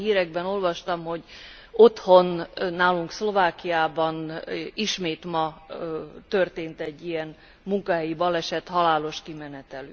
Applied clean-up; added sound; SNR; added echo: none; none; none; none.